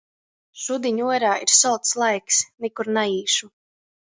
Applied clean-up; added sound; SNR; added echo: none; none; none; none.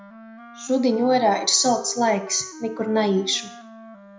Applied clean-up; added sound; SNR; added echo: none; Wind instrument, woodwind instrument; 18 dB; reverberation time 0.5 s.